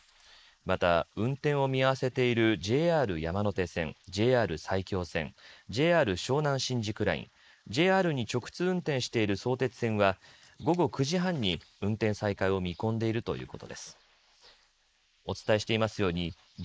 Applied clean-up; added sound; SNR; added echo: neural mask model Resemble Enhance denoiser.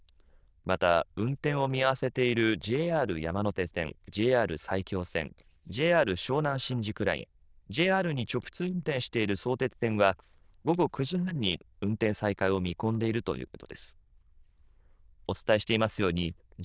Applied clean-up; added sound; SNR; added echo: neural diffusion model UNIVERSE++.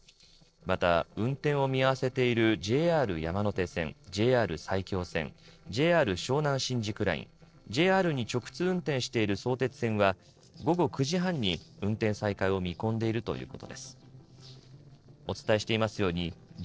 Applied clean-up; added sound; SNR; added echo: neural separator model SepFormer DNS4.